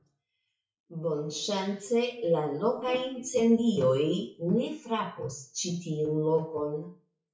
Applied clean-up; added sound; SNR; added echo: classical method WPE with log-MMSE.